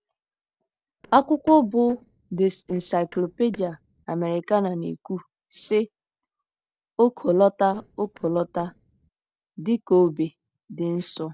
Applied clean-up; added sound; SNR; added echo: neural separator model SepFormer DNS4.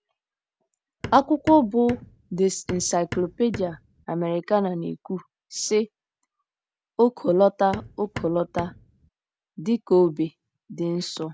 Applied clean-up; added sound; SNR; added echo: none; Hammer; 13 dB; none.